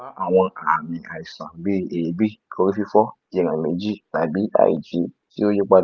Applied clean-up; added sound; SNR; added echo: none; none; none; none.